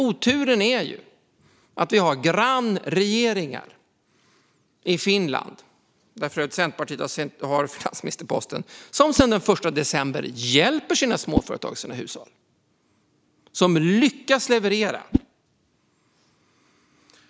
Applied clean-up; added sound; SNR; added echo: none; Whoosh, swoosh, swish; 8 dB; none.